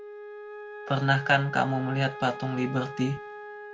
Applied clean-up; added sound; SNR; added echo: none; Wind instrument, woodwind instrument; 12 dB; none.